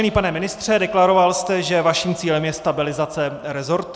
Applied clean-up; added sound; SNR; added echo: none; none; none; none.